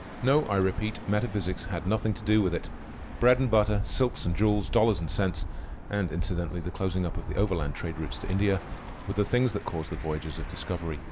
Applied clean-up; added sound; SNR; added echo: none; Bird; 7 dB; none.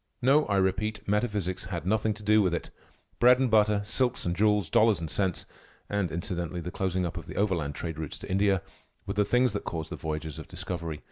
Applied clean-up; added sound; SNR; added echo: none; none; none; none.